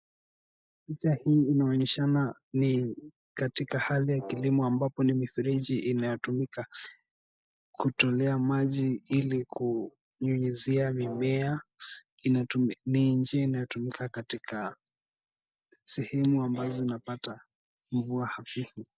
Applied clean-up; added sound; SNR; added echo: neural mask model DeepFilterNet 3.